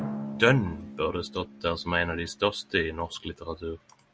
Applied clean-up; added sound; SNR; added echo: none; Drum; 12 dB; none.